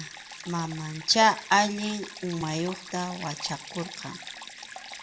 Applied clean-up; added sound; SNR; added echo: none; Stream; 13 dB; reverberation time 0.5 s.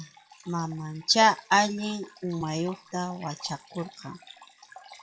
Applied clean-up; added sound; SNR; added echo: classical method WPE with log-MMSE.